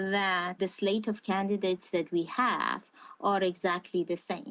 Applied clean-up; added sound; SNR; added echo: none; none; none; none.